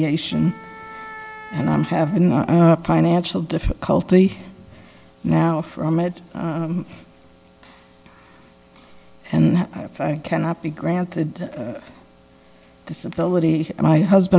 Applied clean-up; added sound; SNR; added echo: none; Wind instrument, woodwind instrument; 18 dB; none.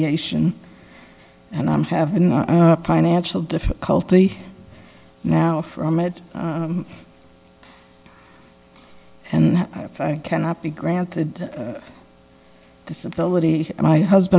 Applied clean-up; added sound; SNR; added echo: none; none; none; none.